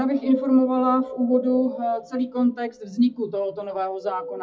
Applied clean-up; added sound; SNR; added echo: classical method WPE with log-MMSE.